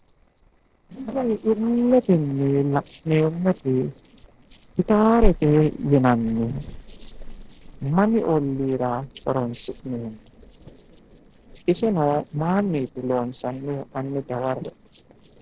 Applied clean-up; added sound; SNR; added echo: neural separator model SepFormer DNS4.